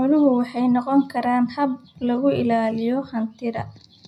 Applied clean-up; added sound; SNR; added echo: none; none; none; reverberation time 0.3 s.